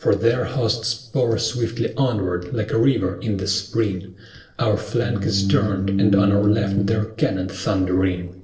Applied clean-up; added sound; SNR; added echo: neural separator model SepFormer DNS4.